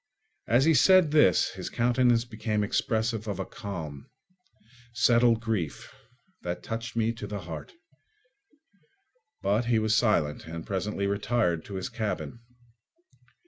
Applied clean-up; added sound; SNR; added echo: none; none; none; none.